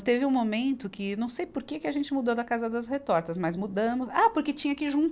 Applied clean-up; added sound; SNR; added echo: none; none; none; none.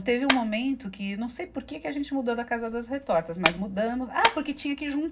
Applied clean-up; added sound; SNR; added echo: none; Clapping; 7 dB; reverberation time 0.4 s.